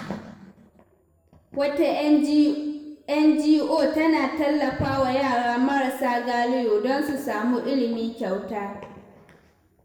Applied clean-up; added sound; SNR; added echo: none; none; none; reverberation time 1.1 s.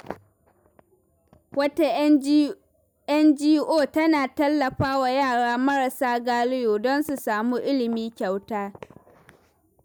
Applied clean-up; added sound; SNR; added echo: none; none; none; none.